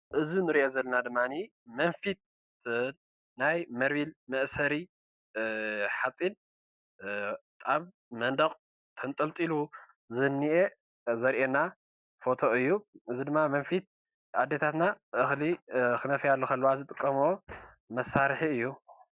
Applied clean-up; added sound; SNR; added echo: none; none; none; none.